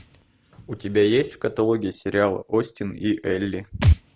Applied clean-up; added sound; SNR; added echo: none; Thump, thud; 4 dB; none.